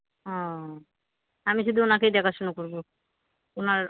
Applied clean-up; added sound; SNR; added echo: none; none; none; none.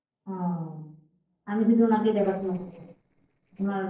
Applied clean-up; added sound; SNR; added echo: neural separator model SepFormer DNS4.